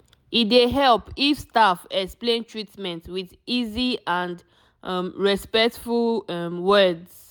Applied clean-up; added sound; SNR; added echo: none; none; none; none.